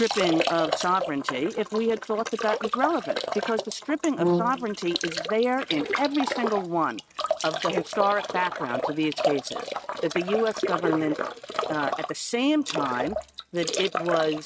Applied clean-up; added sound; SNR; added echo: neural mask model RNNoise.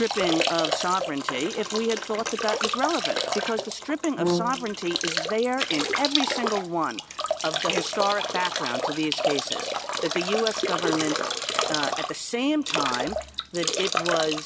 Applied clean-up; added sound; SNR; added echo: none; Drip / Trickle, dribble / Bathtub (filling or washing) + Brass instrument; 1 dB; none.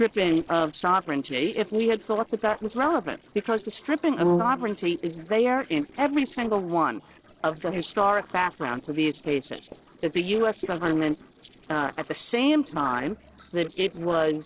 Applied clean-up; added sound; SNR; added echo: neural separator model SepFormer DNS4.